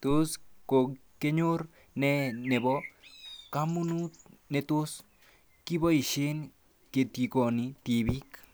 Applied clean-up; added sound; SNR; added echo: none; Bird; 18 dB; none.